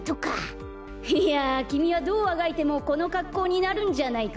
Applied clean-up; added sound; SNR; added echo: none; none; none; none.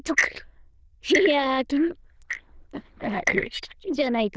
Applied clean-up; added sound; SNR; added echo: neural diffusion model UNIVERSE++.